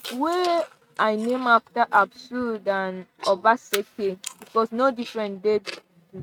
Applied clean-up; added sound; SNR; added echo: neural mask model RNNoise.